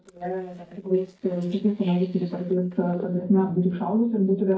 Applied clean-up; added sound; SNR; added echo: neural mask model DeepFilterNet 3.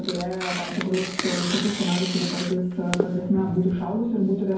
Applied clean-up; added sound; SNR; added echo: none; Tearing; 8 dB; reverberation time 0.9 s.